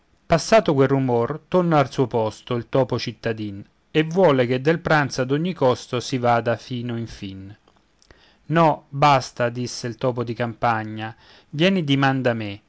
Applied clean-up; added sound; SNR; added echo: none; none; none; none.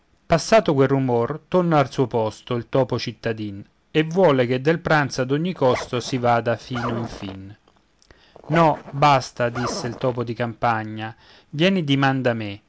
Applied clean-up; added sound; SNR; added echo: none; Zipper (clothing); 12 dB; none.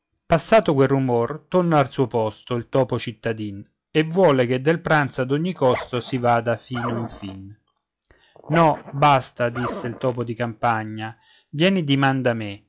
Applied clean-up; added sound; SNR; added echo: classical method log-MMSE.